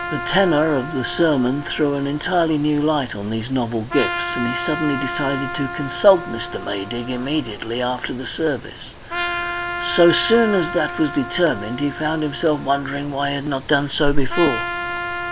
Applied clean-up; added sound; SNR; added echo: none; Trumpet; 9 dB; none.